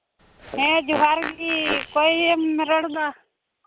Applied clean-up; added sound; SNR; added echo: none; Fart; 10 dB; none.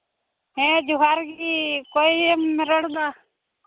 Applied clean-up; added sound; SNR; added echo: none; none; none; none.